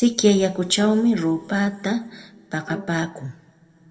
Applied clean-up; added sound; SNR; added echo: none; Bowed string instrument; 17 dB; reverberation time 1.3 s.